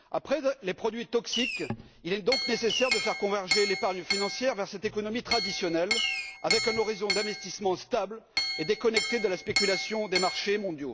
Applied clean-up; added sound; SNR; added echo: none; Chink, clink + Fireworks; 2 dB; none.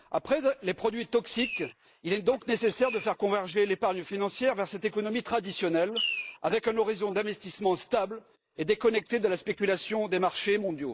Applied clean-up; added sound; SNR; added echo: neural mask model Resemble Enhance denoiser.